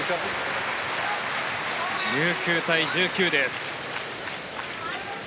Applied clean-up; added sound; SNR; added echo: none; none; none; none.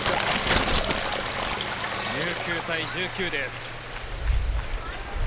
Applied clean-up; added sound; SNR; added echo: none; Tearing + Stream; -5 dB; none.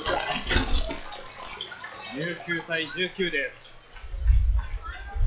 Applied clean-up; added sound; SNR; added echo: classical method log-MMSE.